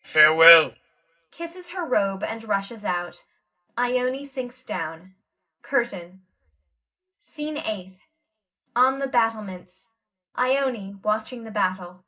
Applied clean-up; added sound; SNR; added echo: none; none; none; reverberation time 0.4 s.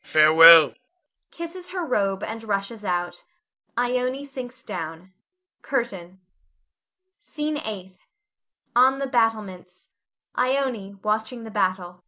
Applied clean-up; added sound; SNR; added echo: none; none; none; none.